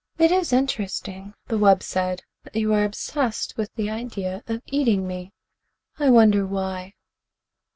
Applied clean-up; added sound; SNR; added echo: none; none; none; none.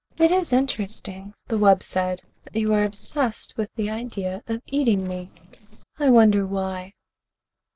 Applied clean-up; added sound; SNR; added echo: neural separator model SepFormer DNS4.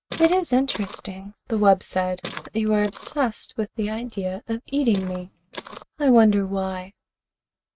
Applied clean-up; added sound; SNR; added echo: neural mask model RNNoise.